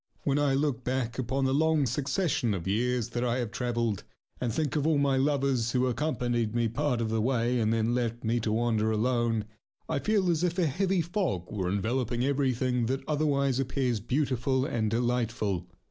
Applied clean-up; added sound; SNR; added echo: none; none; none; none.